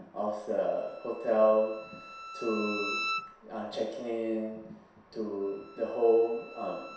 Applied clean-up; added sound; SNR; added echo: none; Bowed string instrument; 12 dB; reverberation time 0.7 s.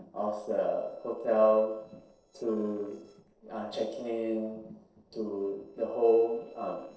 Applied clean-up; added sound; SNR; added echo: neural separator model SepFormer DNS4.